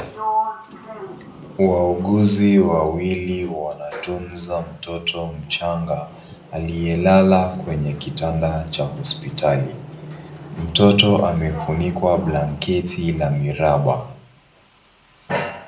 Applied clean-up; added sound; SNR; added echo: none; Sliding door; 13 dB; reverberation time 0.5 s.